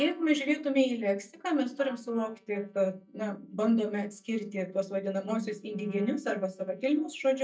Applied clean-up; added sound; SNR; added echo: neural mask model DeepFilterNet 3.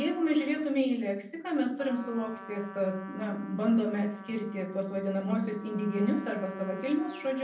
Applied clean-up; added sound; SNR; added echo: none; Trumpet; 18 dB; reverberation time 0.6 s.